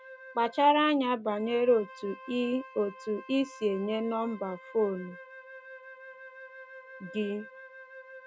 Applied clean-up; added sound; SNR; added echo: none; Wind instrument, woodwind instrument; 17 dB; none.